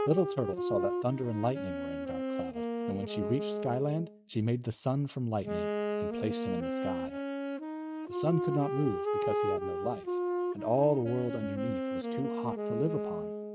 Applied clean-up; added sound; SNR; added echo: neural mask model RNNoise.